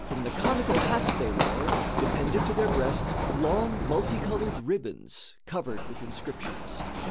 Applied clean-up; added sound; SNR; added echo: none; Run; -2 dB; none.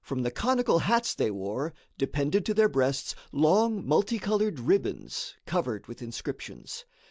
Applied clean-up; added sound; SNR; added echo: none; none; none; none.